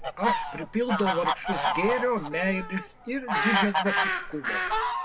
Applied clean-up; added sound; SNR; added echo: none; Fowl; -1 dB; none.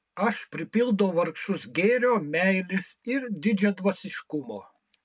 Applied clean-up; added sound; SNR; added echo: none; none; none; none.